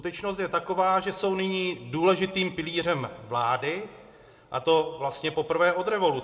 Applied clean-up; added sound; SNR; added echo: none; none; none; reverberation time 2.3 s.